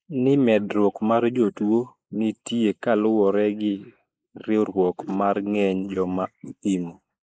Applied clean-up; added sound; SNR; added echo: neural mask model Resemble Enhance denoiser.